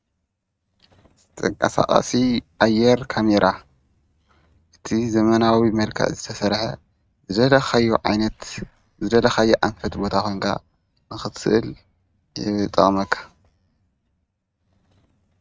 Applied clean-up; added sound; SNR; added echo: neural mask model RNNoise.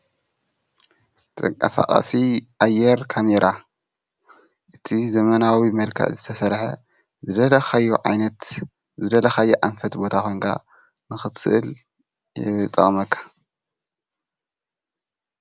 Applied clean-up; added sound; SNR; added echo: none; none; none; none.